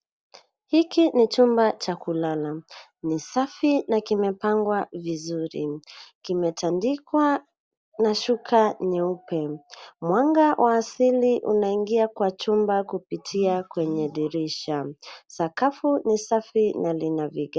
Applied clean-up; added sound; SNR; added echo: none; none; none; none.